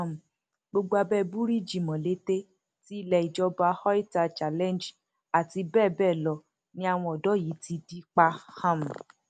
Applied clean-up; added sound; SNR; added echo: none; none; none; none.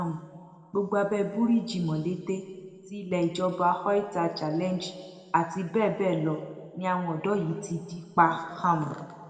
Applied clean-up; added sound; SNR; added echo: none; none; none; reverberation time 1.6 s.